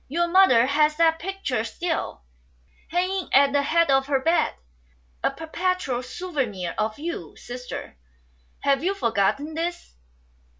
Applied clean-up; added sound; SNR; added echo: none; none; none; none.